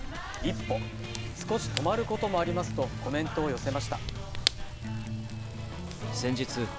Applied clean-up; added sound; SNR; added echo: none; Electric guitar + Fire / Rain; 3 dB; none.